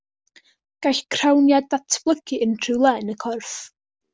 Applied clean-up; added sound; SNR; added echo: none; none; none; none.